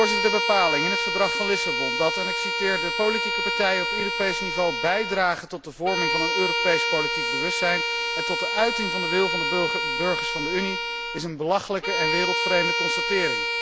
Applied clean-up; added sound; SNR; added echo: none; Bowed string instrument; -1 dB; none.